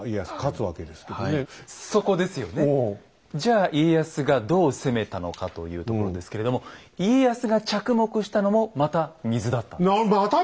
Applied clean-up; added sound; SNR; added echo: none; none; none; none.